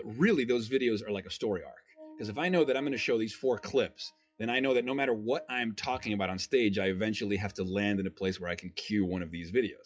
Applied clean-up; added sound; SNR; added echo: classical method WPE with log-MMSE.